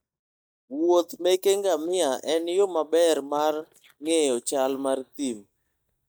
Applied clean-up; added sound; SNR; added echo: neural mask model DeepFilterNet 3.